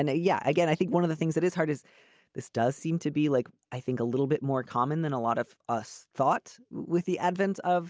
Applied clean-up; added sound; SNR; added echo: none; none; none; none.